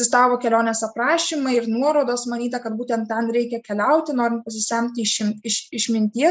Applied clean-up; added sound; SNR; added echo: none; none; none; none.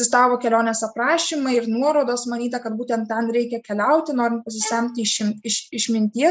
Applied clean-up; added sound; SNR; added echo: none; Bowed string instrument; 18 dB; none.